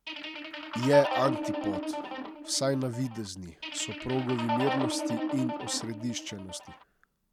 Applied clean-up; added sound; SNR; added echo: none; Guitar; 3 dB; none.